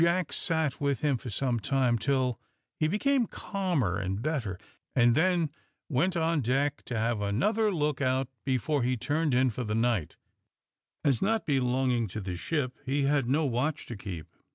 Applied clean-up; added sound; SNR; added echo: none; none; none; none.